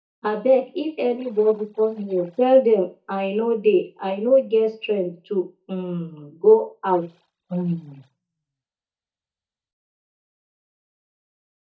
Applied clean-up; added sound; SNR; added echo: neural mask model DeepFilterNet 3.